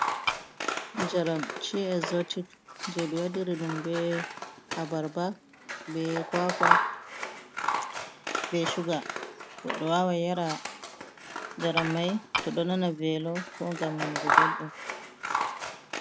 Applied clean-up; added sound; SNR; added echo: none; Tap / Glass + Scissors; 0 dB; none.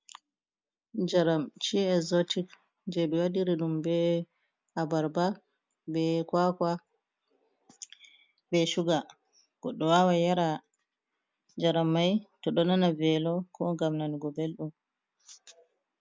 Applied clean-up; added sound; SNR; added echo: none; none; none; none.